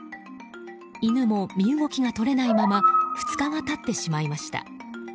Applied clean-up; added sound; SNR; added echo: none; Animal; 0 dB; none.